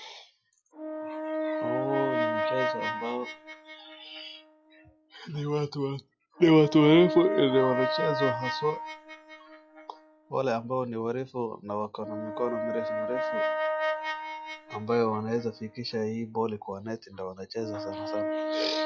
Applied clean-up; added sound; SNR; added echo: classical method log-MMSE.